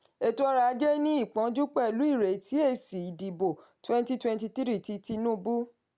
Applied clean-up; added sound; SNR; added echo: none; none; none; none.